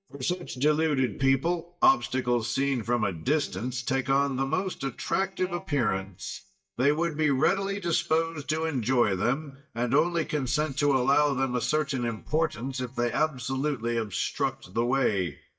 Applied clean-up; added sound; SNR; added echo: neural mask model DeepFilterNet 3.